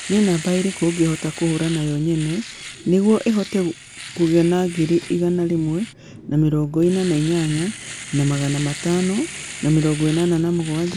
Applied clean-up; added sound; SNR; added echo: none; Domestic sounds, home sounds; 15 dB; none.